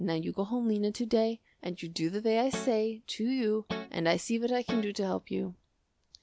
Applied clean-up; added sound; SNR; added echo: none; Guitar; 8 dB; none.